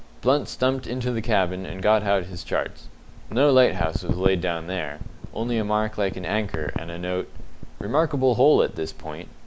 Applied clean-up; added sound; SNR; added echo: none; none; none; none.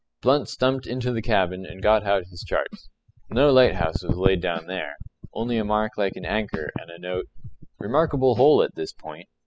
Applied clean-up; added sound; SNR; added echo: classical method spectral subtraction.